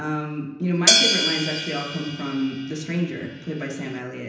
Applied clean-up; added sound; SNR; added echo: none; Hi-hat; -3 dB; reverberation time 0.9 s.